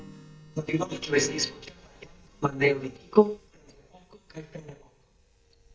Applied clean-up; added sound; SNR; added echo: neural mask model DeepFilterNet 3.